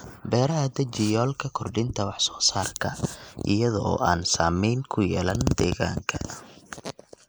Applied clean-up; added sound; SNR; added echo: neural mask model Resemble Enhance denoiser.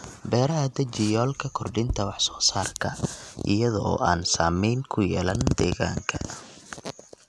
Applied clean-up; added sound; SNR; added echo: none; Tap; 15 dB; none.